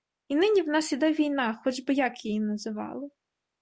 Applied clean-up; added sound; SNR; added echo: none; none; none; none.